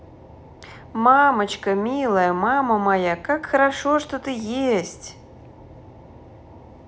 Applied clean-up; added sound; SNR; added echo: none; none; none; none.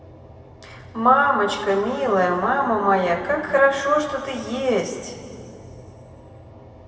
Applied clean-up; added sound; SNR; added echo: none; none; none; reverberation time 2.6 s.